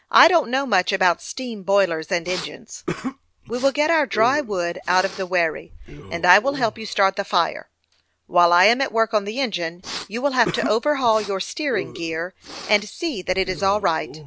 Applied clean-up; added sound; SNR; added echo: none; Respiratory sounds; 15 dB; none.